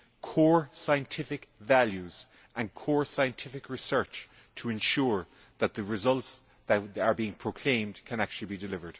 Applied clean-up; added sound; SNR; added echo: none; none; none; none.